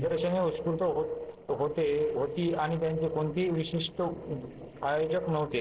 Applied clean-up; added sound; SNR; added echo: neural separator model SepFormer DNS4.